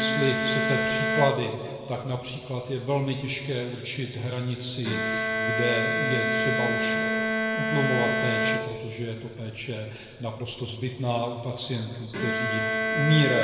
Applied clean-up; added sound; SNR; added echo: none; Bowed string instrument; 0 dB; reverberation time 2.2 s.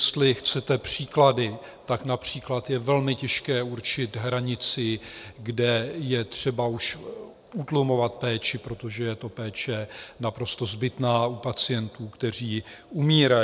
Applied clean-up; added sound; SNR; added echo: none; none; none; none.